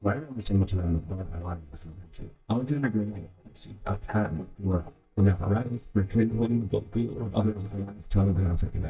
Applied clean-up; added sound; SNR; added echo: neural mask model DeepFilterNet 3.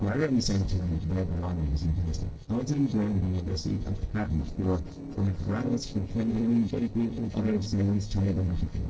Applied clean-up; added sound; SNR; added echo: neural separator model SepFormer DNS4.